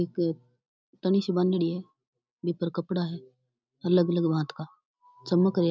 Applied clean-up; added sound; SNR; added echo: none; none; none; none.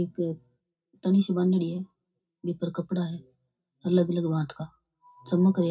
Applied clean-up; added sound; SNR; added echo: none; none; none; reverberation time 0.4 s.